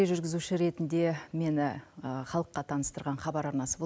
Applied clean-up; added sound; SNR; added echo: none; none; none; none.